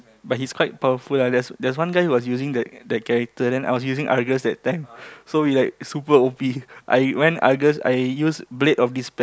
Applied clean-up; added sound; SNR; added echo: none; none; none; none.